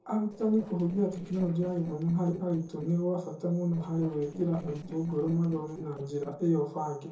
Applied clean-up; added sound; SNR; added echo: neural separator model SepFormer DNS4.